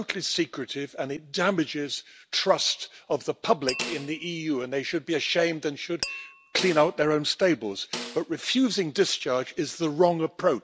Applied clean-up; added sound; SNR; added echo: none; Glass + Snare drum; 11 dB; none.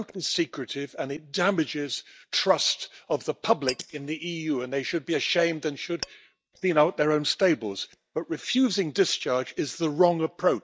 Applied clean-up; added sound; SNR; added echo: neural mask model DeepFilterNet 3.